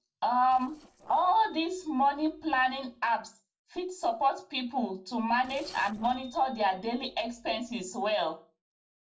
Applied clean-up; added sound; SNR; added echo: neural separator model SepFormer DNS4.